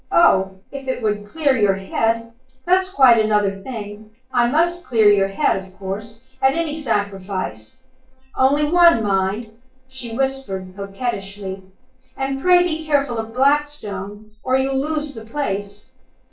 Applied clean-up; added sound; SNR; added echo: neural separator model SepFormer DNS4.